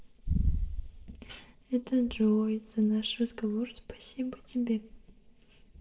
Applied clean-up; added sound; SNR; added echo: neural separator model SepFormer DNS4.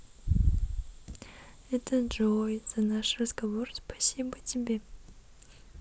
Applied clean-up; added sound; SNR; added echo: none; none; none; none.